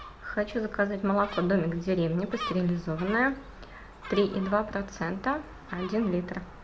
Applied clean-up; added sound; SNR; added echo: none; Gull, seagull; 14 dB; none.